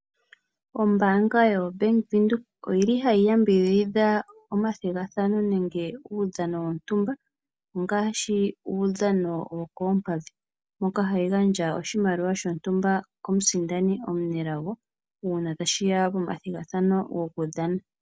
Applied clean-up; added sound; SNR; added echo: none; none; none; none.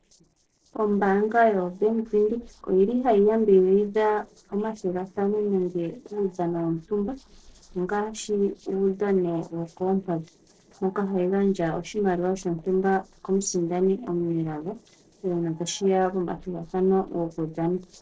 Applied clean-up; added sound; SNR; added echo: neural separator model SepFormer DNS4.